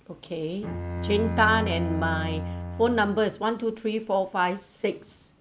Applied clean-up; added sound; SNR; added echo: none; Bowed string instrument; 5 dB; none.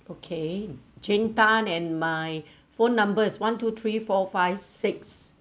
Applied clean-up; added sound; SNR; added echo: none; none; none; none.